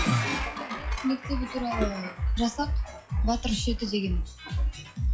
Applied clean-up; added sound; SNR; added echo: classical method log-MMSE.